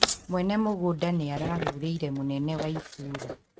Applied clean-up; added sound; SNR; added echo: neural mask model RNNoise.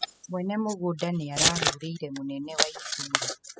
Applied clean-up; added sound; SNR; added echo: classical method spectral subtraction.